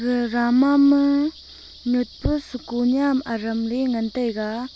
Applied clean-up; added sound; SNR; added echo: none; none; none; none.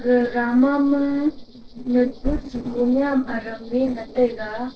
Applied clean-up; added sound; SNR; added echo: neural separator model SepFormer DNS4.